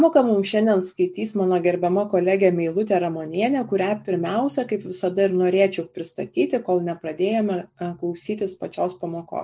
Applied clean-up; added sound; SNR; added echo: none; none; none; none.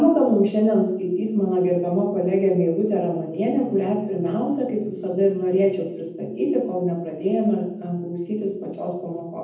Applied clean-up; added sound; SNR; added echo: none; none; none; reverberation time 0.8 s.